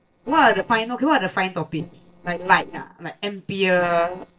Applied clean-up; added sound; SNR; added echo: neural separator model SepFormer DNS4.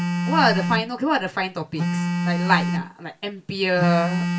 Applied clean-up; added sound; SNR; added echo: none; Telephone; 1 dB; reverberation time 0.2 s.